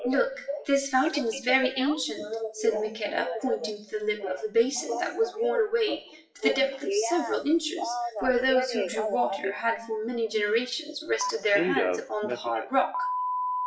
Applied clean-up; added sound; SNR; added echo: classical method WPE with log-MMSE.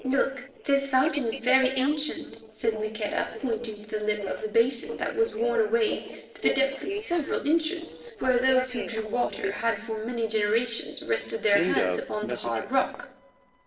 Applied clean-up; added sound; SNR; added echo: neural separator model SepFormer DNS4.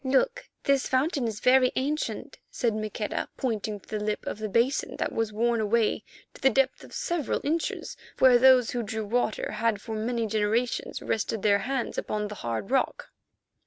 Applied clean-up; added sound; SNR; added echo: none; none; none; none.